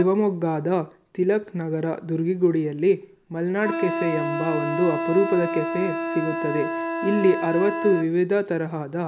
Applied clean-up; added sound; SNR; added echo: none; Wind instrument, woodwind instrument; 6 dB; none.